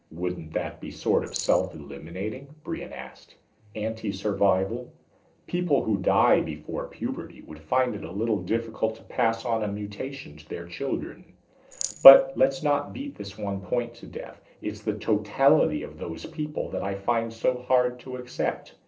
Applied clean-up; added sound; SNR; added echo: neural separator model SepFormer DNS4.